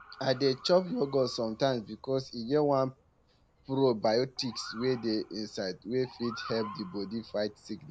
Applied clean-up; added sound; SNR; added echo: none; Motor vehicle (road) / Siren; 19 dB; none.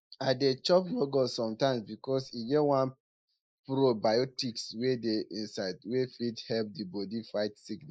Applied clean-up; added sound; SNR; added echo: neural mask model Resemble Enhance denoiser.